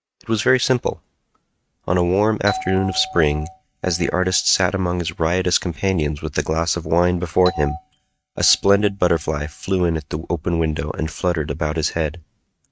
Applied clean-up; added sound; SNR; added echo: neural mask model RNNoise.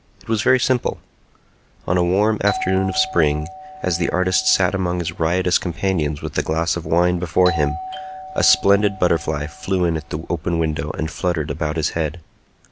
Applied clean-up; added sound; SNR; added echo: none; Doorbell; 12 dB; none.